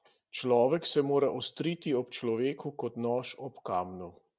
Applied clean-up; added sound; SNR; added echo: none; none; none; none.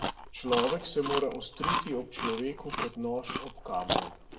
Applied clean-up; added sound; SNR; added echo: none; Chewing, mastication; 0 dB; reverberation time 0.7 s.